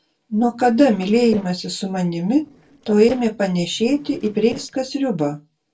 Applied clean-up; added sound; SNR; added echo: neural separator model SepFormer DNS4.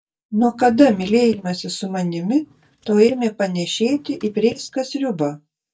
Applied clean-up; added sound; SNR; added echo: neural mask model DeepFilterNet 3.